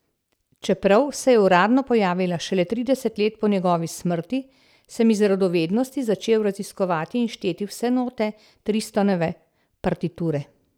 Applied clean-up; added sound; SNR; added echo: none; none; none; none.